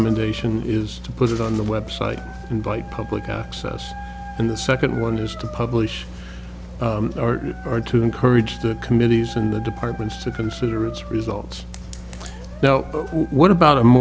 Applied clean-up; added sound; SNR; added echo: none; Dog; 20 dB; none.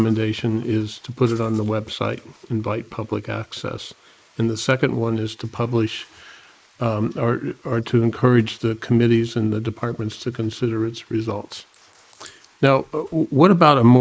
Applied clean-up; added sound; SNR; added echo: neural mask model Resemble Enhance denoiser.